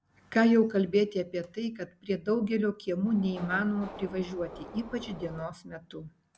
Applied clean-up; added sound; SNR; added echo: none; Subway, metro, underground; 15 dB; none.